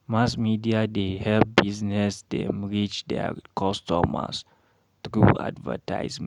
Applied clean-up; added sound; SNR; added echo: none; none; none; none.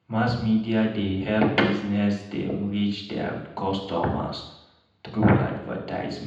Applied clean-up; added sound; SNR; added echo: none; none; none; reverberation time 0.8 s.